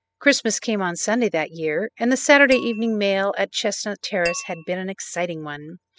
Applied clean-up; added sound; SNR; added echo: classical method spectral subtraction.